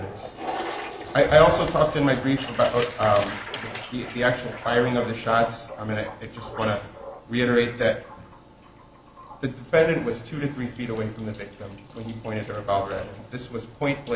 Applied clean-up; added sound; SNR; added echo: none; Toilet flush; 14 dB; none.